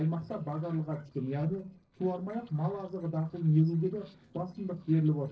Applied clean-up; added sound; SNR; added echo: neural separator model SepFormer DNS4.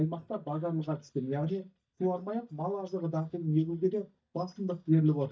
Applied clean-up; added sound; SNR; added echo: neural mask model DeepFilterNet 3.